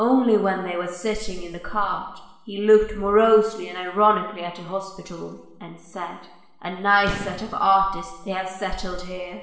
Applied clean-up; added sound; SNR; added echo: none; Boom; 16 dB; reverberation time 1.0 s.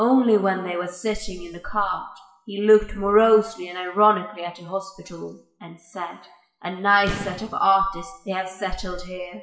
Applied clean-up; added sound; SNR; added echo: classical method WPE with log-MMSE.